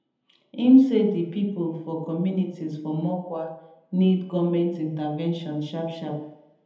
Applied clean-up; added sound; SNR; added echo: none; none; none; reverberation time 0.8 s.